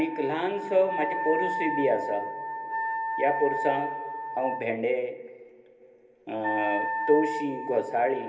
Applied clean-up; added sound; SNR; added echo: none; Wind instrument, woodwind instrument; 4 dB; reverberation time 0.3 s.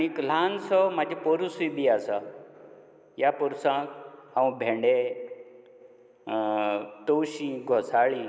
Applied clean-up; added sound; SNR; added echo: none; none; none; none.